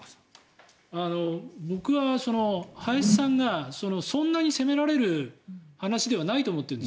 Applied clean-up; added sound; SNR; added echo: none; Whoosh, swoosh, swish; 3 dB; none.